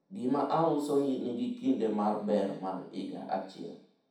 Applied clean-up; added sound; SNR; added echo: none; none; none; reverberation time 0.7 s.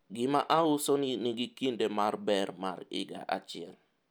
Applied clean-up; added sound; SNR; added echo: none; none; none; none.